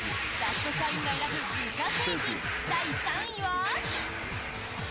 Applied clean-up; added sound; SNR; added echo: none; Fireworks + Domestic sounds, home sounds; 0 dB; none.